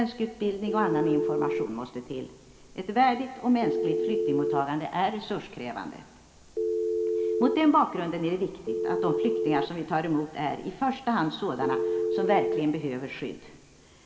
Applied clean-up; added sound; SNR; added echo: none; Telephone; 3 dB; reverberation time 1.7 s.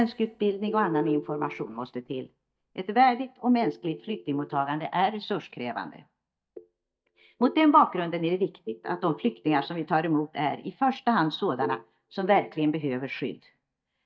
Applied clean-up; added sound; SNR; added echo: neural mask model DeepFilterNet 3.